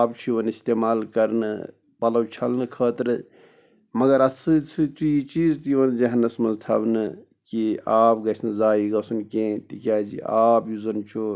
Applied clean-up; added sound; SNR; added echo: none; none; none; none.